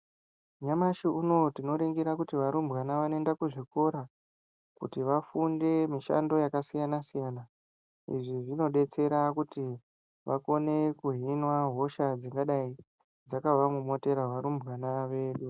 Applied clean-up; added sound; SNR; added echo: none; none; none; none.